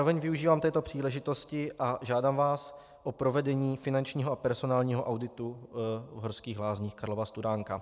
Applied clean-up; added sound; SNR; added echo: none; none; none; none.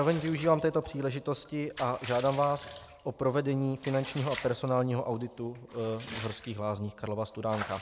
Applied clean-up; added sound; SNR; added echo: none; Bathtub (filling or washing) / Water / Liquid; 15 dB; none.